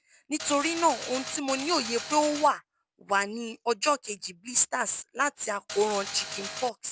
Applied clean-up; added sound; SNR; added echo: none; Mechanisms; 8 dB; none.